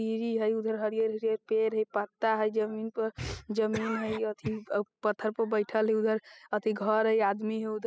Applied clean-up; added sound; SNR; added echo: classical method spectral subtraction.